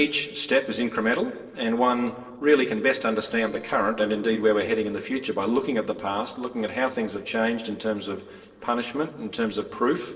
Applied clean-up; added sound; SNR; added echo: neural separator model SepFormer DNS4.